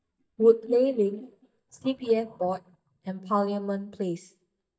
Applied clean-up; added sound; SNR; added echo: neural mask model DeepFilterNet 3.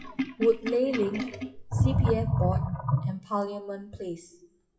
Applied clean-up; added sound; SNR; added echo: classical method WPE with log-MMSE.